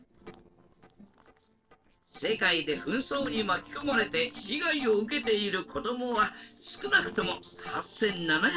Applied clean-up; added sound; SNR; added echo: neural separator model SepFormer DNS4.